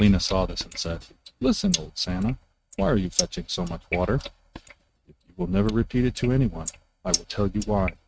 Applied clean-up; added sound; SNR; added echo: neural mask model RNNoise.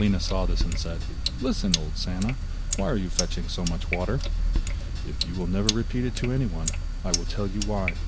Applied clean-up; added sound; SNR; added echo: none; Sink (filling or washing); -2 dB; none.